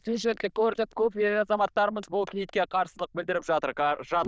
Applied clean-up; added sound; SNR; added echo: neural diffusion model UNIVERSE++.